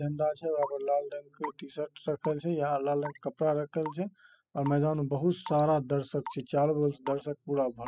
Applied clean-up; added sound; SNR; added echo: classical method spectral subtraction.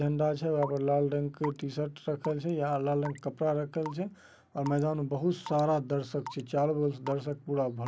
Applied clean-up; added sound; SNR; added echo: none; Raindrop / Drip / Water tap, faucet; 18 dB; none.